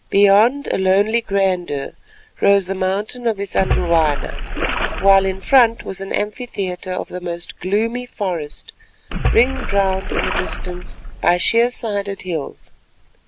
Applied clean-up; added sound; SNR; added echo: none; Splash, splatter; 2 dB; none.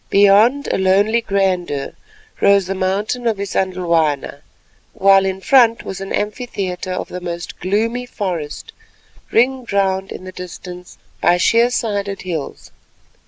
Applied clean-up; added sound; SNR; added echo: none; none; none; none.